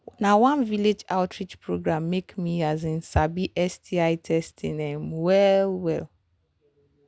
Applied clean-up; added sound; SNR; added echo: none; none; none; none.